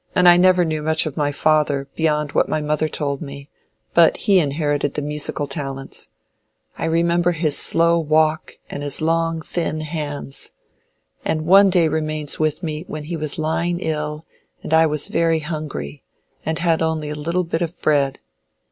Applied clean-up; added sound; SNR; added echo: none; none; none; none.